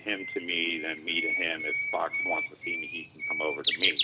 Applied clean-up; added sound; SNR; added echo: none; Bird; 0 dB; reverberation time 0.2 s.